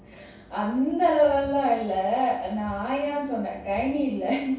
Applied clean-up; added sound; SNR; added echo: none; none; none; reverberation time 0.7 s.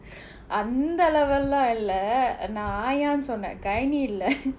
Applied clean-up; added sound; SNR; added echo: none; none; none; none.